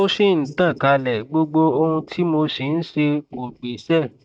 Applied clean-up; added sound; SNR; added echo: neural mask model DeepFilterNet 3.